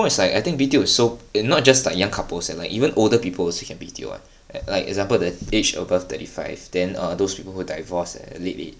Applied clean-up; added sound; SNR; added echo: none; none; none; none.